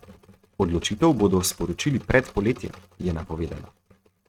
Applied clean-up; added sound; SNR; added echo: neural mask model RNNoise.